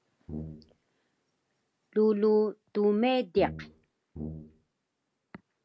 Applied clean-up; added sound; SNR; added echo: none; Brass instrument; 10 dB; none.